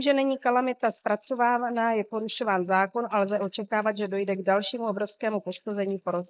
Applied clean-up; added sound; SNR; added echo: neural mask model Resemble Enhance denoiser.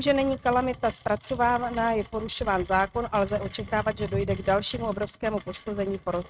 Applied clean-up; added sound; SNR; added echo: neural mask model RNNoise.